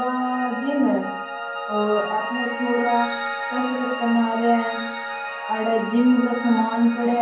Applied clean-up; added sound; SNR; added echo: none; Piano; 7 dB; reverberation time 0.9 s.